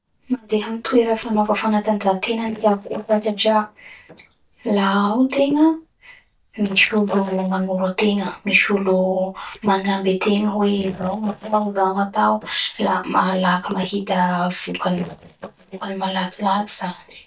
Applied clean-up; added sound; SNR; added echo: neural mask model DeepFilterNet 3.